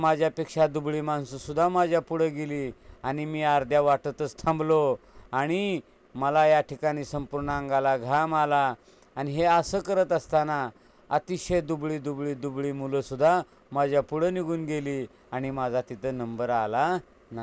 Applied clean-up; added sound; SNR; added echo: none; none; none; none.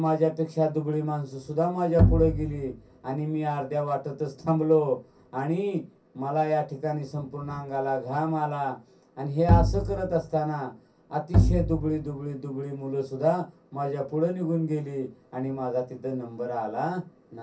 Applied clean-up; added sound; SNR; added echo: none; Bowed string instrument; -3 dB; reverberation time 0.3 s.